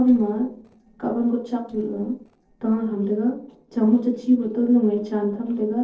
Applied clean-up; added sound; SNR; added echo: neural separator model SepFormer DNS4.